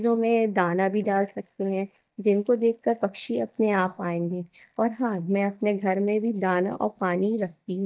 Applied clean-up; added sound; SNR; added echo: neural mask model DeepFilterNet 3.